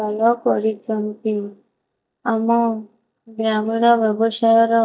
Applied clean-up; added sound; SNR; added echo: neural mask model DeepFilterNet 3.